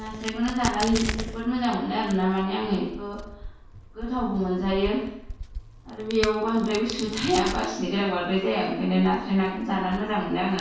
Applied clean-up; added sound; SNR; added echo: none; Crack; 11 dB; reverberation time 0.6 s.